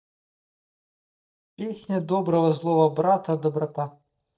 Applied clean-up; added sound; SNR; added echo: neural mask model DeepFilterNet 3.